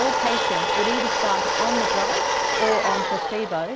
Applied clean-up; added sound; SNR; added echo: none; Domestic sounds, home sounds; -4 dB; none.